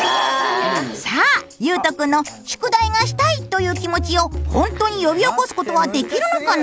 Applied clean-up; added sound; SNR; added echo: none; none; none; none.